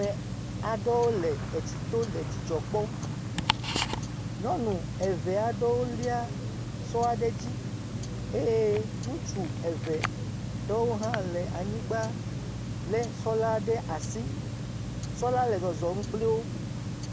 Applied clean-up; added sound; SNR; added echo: none; Tick-tock; 2 dB; none.